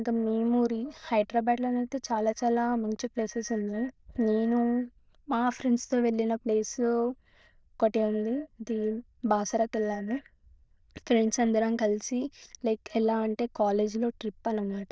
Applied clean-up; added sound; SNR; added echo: neural diffusion model UNIVERSE++.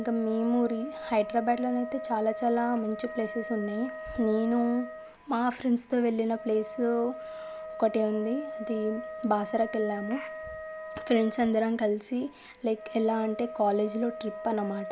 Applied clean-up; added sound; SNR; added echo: none; Wind instrument, woodwind instrument; 11 dB; none.